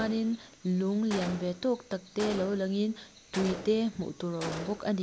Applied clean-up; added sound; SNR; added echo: none; Gunshot, gunfire; 12 dB; none.